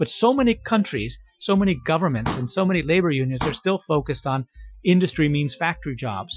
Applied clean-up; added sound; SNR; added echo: classical method Wiener filter.